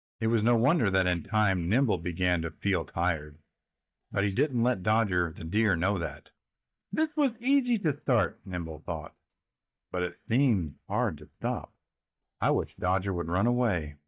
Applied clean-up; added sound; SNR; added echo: neural mask model DeepFilterNet 3.